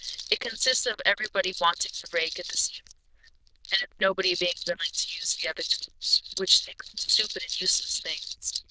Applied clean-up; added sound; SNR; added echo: neural diffusion model UNIVERSE++.